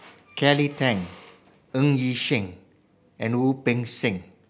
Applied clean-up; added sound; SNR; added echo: none; none; none; none.